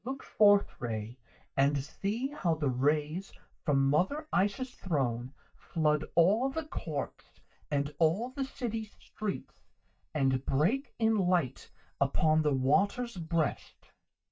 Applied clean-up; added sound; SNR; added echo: neural mask model DeepFilterNet 3.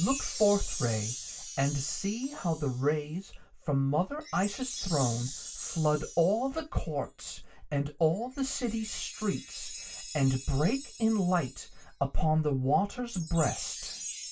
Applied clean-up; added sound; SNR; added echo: none; Chime; 12 dB; reverberation time 0.2 s.